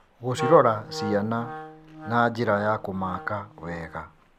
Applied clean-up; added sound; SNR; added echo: none; Wind instrument, woodwind instrument; 11 dB; none.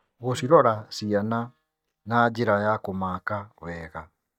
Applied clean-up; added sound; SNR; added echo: neural mask model DeepFilterNet 3.